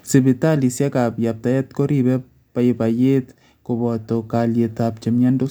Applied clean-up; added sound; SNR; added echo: none; none; none; none.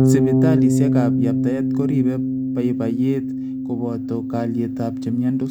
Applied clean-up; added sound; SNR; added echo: none; Bass guitar; -4 dB; none.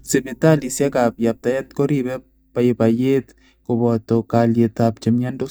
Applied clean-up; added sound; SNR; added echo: neural mask model DeepFilterNet 3.